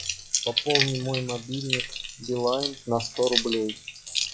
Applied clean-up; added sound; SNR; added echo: classical method log-MMSE.